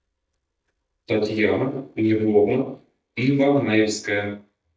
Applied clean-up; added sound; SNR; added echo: neural mask model DeepFilterNet 3.